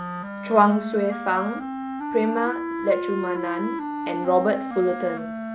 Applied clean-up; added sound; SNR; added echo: none; Wind instrument, woodwind instrument; 6 dB; none.